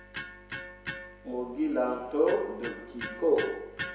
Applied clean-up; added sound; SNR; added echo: none; Electric guitar; 10 dB; reverberation time 1.0 s.